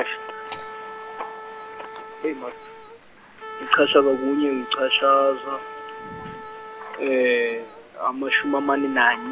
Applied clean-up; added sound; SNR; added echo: none; Wind instrument, woodwind instrument; 13 dB; none.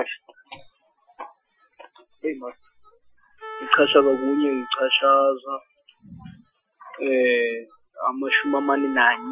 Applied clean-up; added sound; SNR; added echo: classical method Wiener filter.